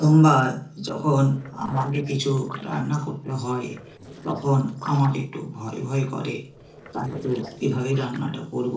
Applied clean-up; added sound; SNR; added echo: neural separator model SepFormer DNS4.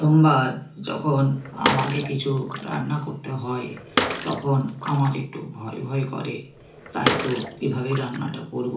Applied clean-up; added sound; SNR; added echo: none; Bathtub (filling or washing) / Water / Splash, splatter; 5 dB; reverberation time 0.4 s.